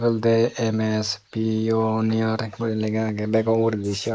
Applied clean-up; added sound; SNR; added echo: neural mask model Resemble Enhance denoiser.